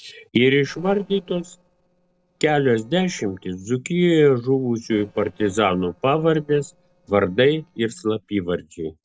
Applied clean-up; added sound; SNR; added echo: neural separator model SepFormer DNS4.